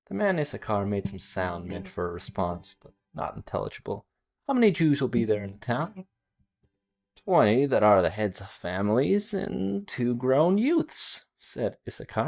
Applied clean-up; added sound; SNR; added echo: neural mask model DeepFilterNet 3.